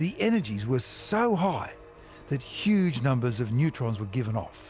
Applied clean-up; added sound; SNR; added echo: none; none; none; none.